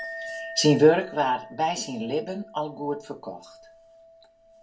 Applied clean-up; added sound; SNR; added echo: none; Chink, clink; 16 dB; reverberation time 0.2 s.